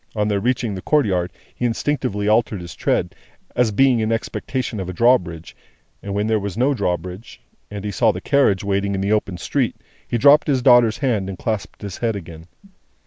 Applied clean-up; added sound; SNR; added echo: none; none; none; none.